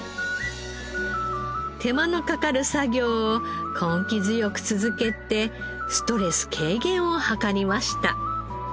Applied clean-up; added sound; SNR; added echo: none; none; none; none.